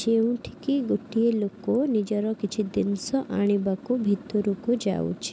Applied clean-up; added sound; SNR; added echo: none; none; none; none.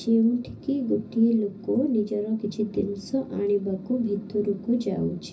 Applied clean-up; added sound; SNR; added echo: none; none; none; reverberation time 0.4 s.